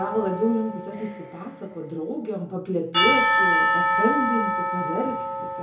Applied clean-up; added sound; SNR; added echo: none; Church bell / Percussion; -3 dB; reverberation time 0.6 s.